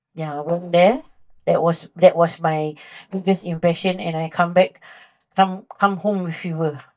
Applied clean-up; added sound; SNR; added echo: neural mask model DeepFilterNet 3.